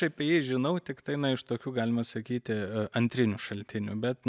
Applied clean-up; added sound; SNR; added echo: none; none; none; none.